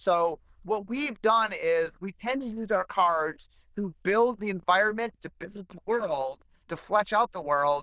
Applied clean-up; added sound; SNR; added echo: neural diffusion model UNIVERSE++.